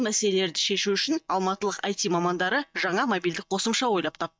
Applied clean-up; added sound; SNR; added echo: neural mask model DeepFilterNet 3.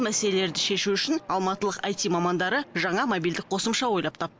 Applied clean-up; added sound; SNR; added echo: none; none; none; none.